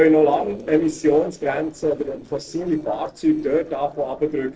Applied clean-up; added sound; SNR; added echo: neural separator model SepFormer DNS4.